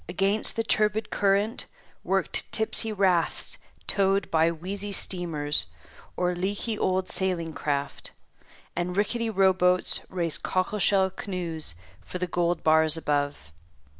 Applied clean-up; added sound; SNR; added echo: none; Walk, footsteps; 18 dB; none.